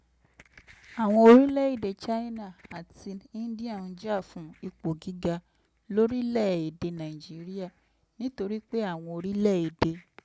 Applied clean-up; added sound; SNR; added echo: none; none; none; none.